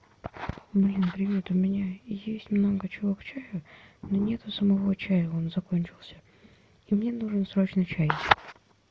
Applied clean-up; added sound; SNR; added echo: none; none; none; none.